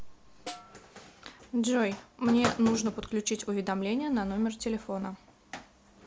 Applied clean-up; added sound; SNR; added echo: none; Snare drum; 17 dB; none.